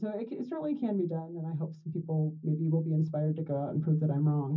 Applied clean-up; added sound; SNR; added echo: none; none; none; reverberation time 0.4 s.